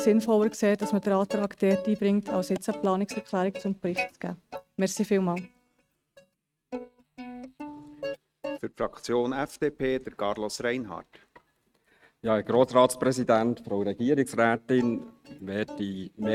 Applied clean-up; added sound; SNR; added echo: neural mask model RNNoise.